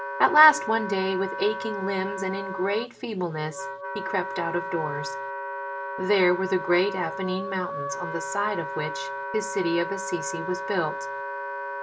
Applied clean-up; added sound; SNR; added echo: none; Wind instrument, woodwind instrument; 6 dB; none.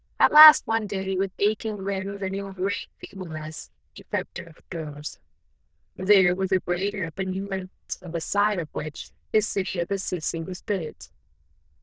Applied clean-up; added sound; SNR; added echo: neural diffusion model UNIVERSE++.